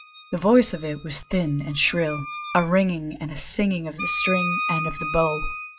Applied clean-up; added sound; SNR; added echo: classical method log-MMSE.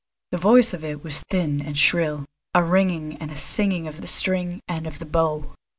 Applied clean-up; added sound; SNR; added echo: none; none; none; none.